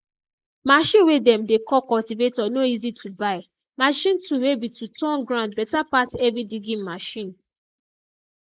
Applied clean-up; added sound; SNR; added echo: neural mask model Resemble Enhance denoiser.